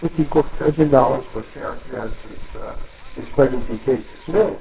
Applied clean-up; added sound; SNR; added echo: neural separator model SepFormer WHAMR!.